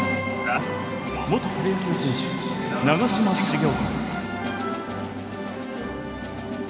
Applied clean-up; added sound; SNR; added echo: none; none; none; none.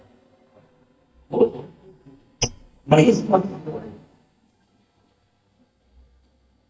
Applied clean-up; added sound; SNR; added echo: neural mask model DeepFilterNet 3.